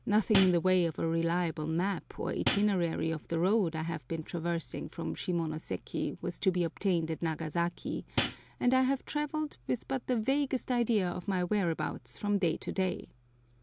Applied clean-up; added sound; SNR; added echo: none; Hi-hat; -4 dB; none.